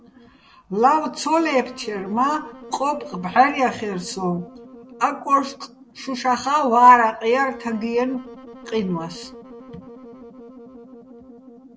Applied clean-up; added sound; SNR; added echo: none; Wind instrument, woodwind instrument; 20 dB; none.